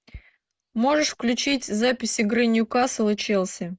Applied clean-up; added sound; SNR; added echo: none; none; none; none.